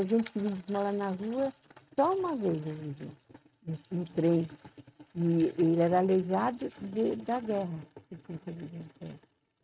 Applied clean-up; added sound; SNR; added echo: neural mask model RNNoise.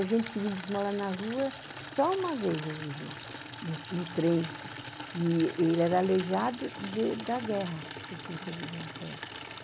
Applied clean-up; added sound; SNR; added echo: none; Water tap, faucet / Liquid; 11 dB; none.